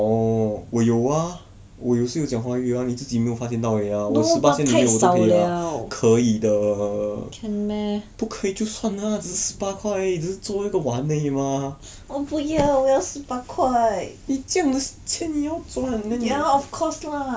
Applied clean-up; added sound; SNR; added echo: none; none; none; none.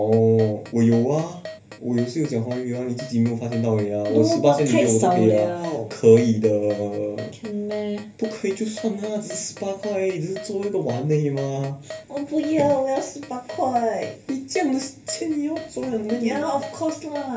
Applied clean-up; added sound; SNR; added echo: none; Keyboard (musical); 17 dB; reverberation time 0.3 s.